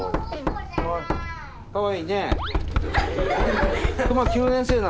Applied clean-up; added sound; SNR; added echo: none; Knock; 1 dB; none.